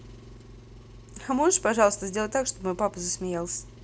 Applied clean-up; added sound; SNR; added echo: none; Engine; 19 dB; none.